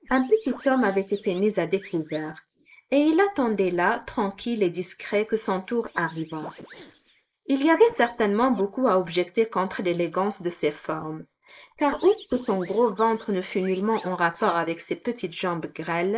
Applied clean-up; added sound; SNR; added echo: neural mask model Resemble Enhance denoiser.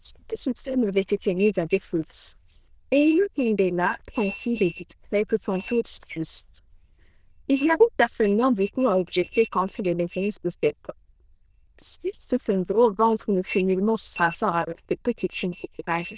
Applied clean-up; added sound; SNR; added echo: neural diffusion model UNIVERSE++.